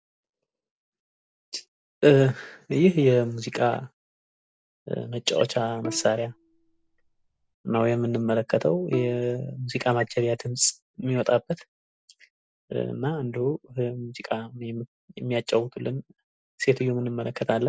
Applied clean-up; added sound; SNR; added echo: none; Bowed string instrument; 15 dB; none.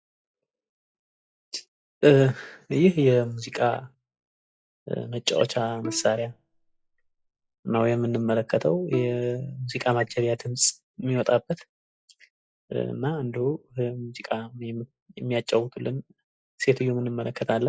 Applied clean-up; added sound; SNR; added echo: classical method log-MMSE.